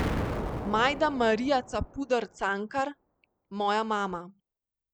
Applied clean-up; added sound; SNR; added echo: none; Explosion; 8 dB; none.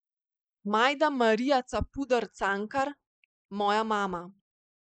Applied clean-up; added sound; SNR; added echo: neural mask model Resemble Enhance denoiser.